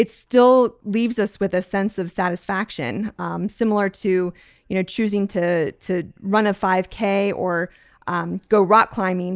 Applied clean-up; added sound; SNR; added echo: none; none; none; none.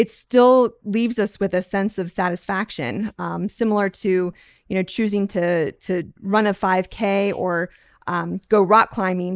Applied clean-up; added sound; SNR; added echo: neural mask model Resemble Enhance denoiser.